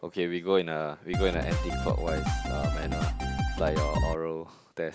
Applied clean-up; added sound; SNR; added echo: none; Drum kit; -3 dB; none.